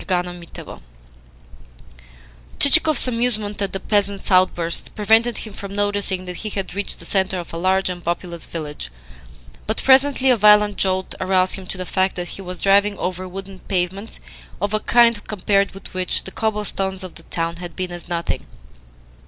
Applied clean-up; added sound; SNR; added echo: none; none; none; none.